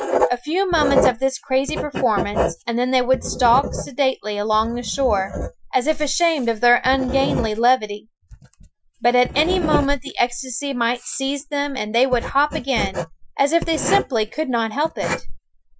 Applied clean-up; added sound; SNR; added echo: classical method Wiener filter.